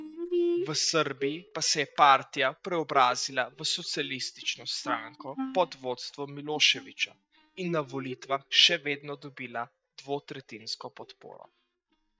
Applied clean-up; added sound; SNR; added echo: neural mask model DeepFilterNet 3.